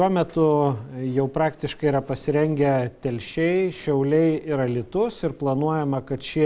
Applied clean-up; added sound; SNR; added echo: none; none; none; none.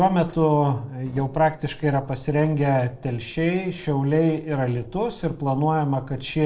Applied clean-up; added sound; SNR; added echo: neural separator model SepFormer DNS4.